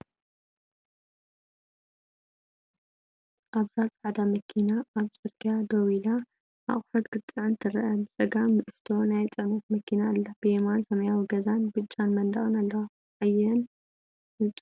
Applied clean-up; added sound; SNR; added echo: none; none; none; none.